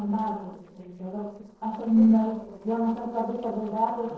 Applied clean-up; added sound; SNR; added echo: neural separator model SepFormer DNS4.